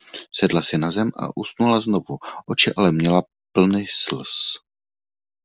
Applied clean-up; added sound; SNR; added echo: none; none; none; none.